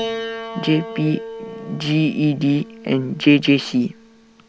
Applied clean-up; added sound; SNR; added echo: none; Piano; 12 dB; none.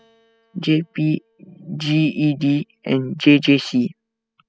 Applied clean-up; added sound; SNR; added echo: classical method spectral subtraction.